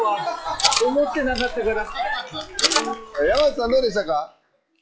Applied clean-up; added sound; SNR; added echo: classical method log-MMSE.